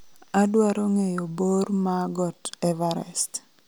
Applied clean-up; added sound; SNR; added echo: none; none; none; none.